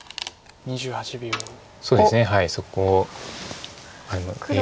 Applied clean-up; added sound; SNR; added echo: none; none; none; none.